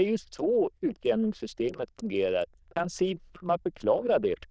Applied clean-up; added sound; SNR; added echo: neural diffusion model UNIVERSE++.